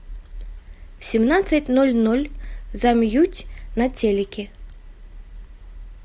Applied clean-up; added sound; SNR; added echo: none; none; none; none.